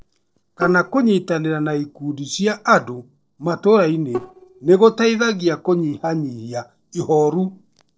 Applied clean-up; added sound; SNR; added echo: neural separator model SepFormer DNS4.